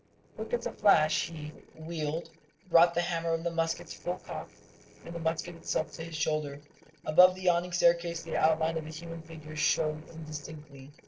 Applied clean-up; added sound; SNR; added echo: neural separator model SepFormer DNS4.